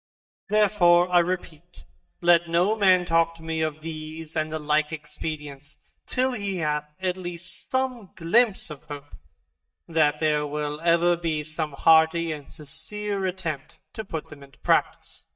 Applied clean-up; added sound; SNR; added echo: neural mask model DeepFilterNet 3.